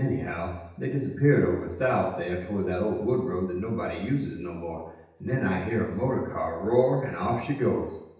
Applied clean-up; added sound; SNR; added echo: none; none; none; reverberation time 0.9 s.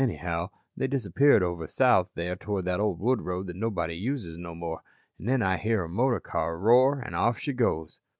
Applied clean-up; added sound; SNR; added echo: none; none; none; none.